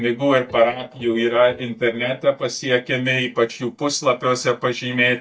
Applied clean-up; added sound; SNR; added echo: neural mask model DeepFilterNet 3.